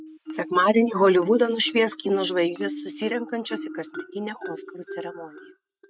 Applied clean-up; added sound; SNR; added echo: neural mask model RNNoise.